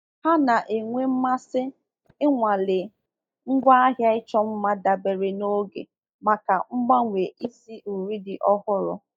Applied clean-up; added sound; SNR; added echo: neural mask model DeepFilterNet 3.